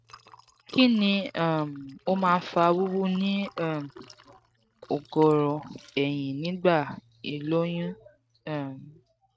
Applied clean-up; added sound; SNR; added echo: neural mask model RNNoise.